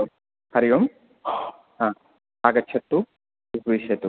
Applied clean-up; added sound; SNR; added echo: none; none; none; none.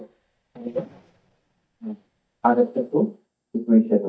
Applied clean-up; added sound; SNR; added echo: neural mask model DeepFilterNet 3.